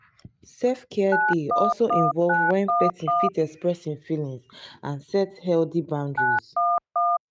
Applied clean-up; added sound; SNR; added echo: neural mask model RNNoise.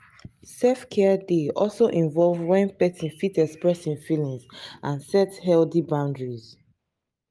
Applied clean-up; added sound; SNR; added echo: none; none; none; none.